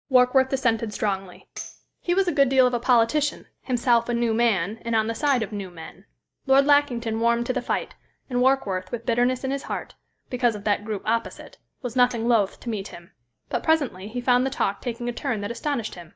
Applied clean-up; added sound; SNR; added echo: neural mask model DeepFilterNet 3.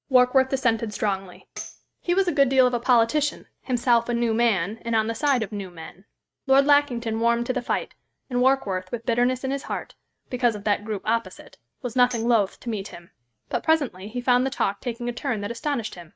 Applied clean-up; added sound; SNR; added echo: neural mask model RNNoise.